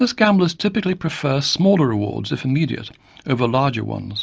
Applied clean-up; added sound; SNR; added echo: none; none; none; none.